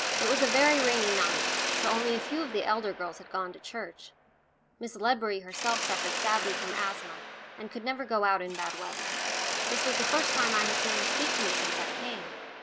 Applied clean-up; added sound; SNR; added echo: none; Mechanisms; 0 dB; none.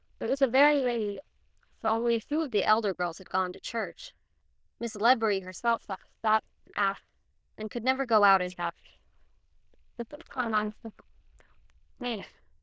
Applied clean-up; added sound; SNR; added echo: neural diffusion model UNIVERSE++.